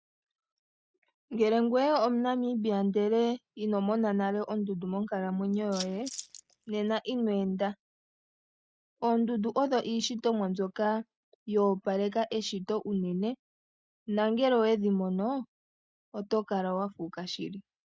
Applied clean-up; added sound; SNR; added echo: neural mask model RNNoise.